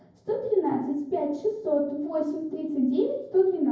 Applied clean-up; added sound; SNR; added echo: none; none; none; reverberation time 0.9 s.